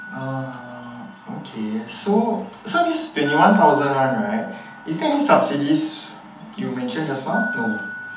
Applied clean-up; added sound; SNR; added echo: none; Glockenspiel; 13 dB; reverberation time 0.6 s.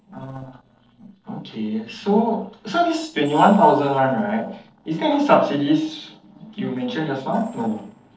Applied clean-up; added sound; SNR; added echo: neural separator model SepFormer DNS4.